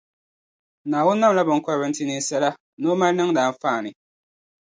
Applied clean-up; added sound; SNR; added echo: none; none; none; none.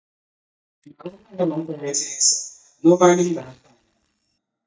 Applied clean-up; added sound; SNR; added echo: neural mask model DeepFilterNet 3.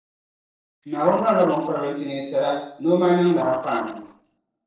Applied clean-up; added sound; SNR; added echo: neural separator model SepFormer DNS4.